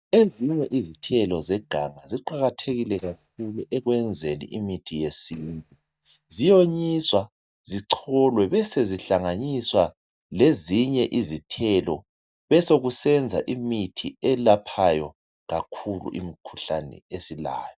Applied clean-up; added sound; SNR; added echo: neural mask model DeepFilterNet 3.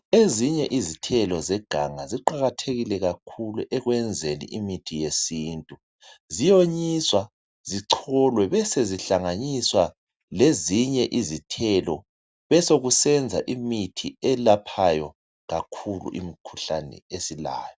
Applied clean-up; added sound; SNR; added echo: none; none; none; none.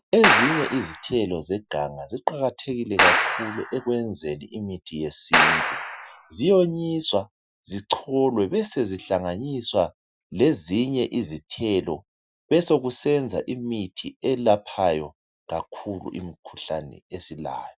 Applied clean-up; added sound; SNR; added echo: classical method Wiener filter.